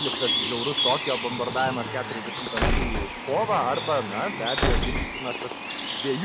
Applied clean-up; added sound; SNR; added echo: none; Squeak / Slam / Wood + Bird; -2 dB; none.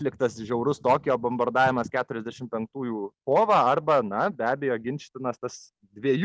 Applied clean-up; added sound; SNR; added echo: none; none; none; none.